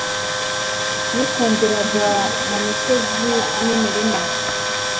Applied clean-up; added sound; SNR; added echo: none; Tools; -1 dB; reverberation time 1.3 s.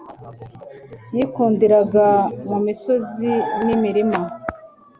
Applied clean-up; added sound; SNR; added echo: none; none; none; none.